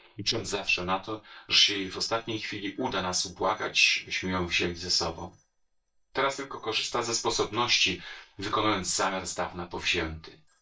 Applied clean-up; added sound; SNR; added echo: neural mask model DeepFilterNet 3.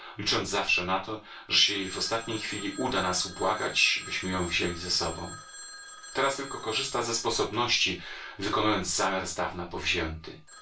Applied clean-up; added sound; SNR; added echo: none; Telephone; 16 dB; reverberation time 0.2 s.